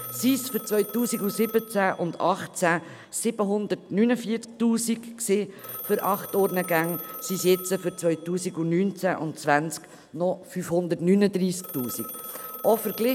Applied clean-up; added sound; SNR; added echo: none; Telephone; 15 dB; none.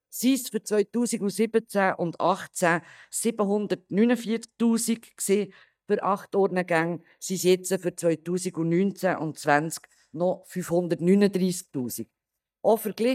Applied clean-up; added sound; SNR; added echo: neural mask model DeepFilterNet 3.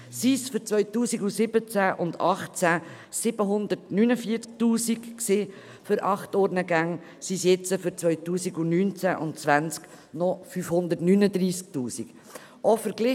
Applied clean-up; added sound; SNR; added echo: none; none; none; none.